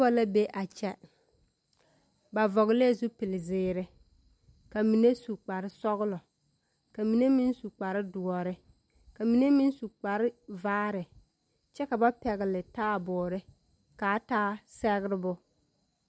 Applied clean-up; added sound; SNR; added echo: none; none; none; none.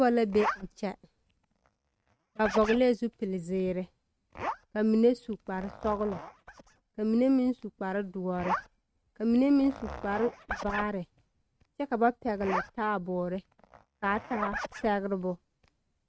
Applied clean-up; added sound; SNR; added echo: neural mask model RNNoise.